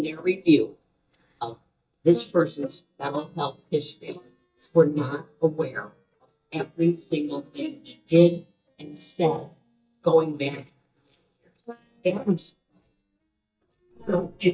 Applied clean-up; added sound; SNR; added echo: neural mask model DeepFilterNet 3.